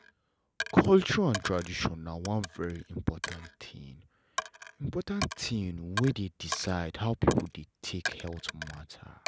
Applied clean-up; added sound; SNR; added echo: none; Coin (dropping); 11 dB; none.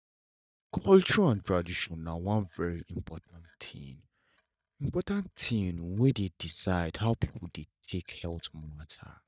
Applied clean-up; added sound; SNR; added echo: neural mask model DeepFilterNet 3.